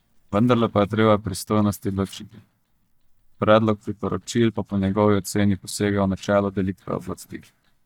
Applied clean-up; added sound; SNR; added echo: neural mask model DeepFilterNet 3.